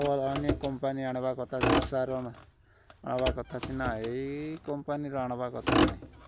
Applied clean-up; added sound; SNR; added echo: none; Motor vehicle (road); 1 dB; none.